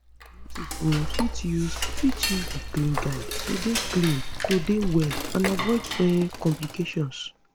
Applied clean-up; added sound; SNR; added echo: none; Cutlery, silverware / Dishes, pots, and pans; 4 dB; none.